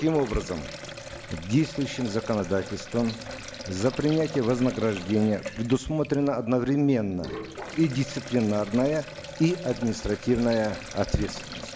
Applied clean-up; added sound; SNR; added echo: none; Sink (filling or washing); 13 dB; none.